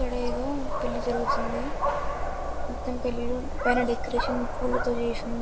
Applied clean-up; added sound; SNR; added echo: none; Dog; -3 dB; none.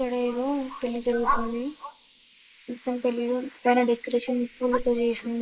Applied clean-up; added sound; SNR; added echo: neural mask model Resemble Enhance denoiser.